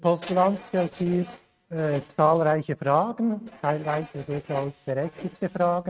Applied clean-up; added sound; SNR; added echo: neural mask model RNNoise.